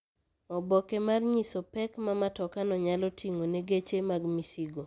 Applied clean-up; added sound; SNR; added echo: none; none; none; none.